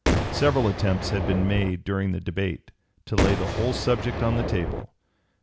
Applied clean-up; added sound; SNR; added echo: none; Boom; 1 dB; none.